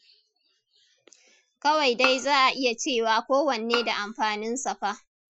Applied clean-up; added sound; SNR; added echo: classical method Wiener filter.